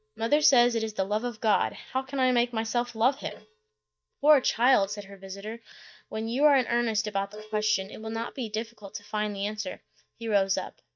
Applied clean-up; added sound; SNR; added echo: neural mask model DeepFilterNet 3.